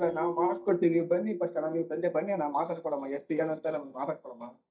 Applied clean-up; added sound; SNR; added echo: neural mask model DeepFilterNet 3.